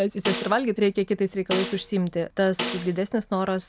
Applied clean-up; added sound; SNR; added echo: none; Snare drum; 10 dB; none.